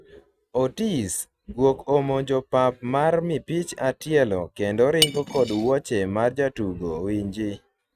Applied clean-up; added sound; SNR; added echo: neural mask model RNNoise.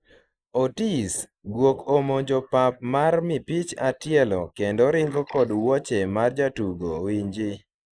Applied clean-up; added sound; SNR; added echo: neural mask model Resemble Enhance denoiser.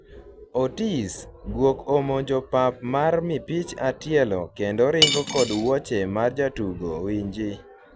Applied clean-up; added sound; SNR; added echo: none; Cutlery, silverware / Dishes, pots, and pans; -3 dB; none.